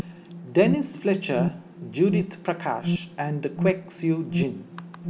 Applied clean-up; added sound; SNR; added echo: none; Alarm; 4 dB; none.